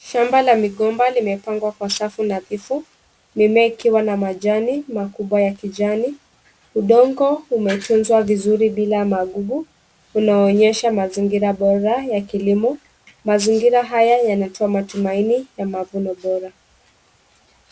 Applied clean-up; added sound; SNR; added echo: none; none; none; none.